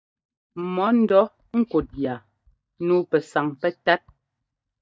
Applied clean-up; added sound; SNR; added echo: neural mask model DeepFilterNet 3.